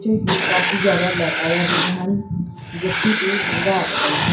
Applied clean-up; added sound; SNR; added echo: none; Writing; -1 dB; reverberation time 0.5 s.